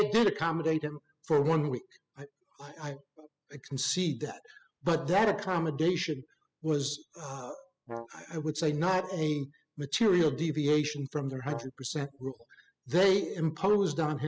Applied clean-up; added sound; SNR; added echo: classical method spectral subtraction.